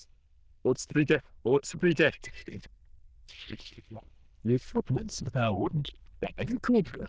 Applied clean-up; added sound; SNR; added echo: neural diffusion model UNIVERSE++.